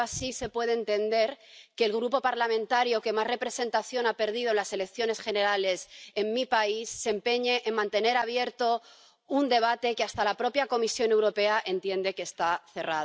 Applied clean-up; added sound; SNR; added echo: none; none; none; none.